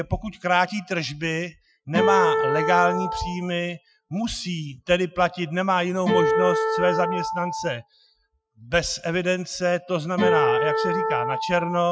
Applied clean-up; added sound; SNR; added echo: classical method Wiener filter.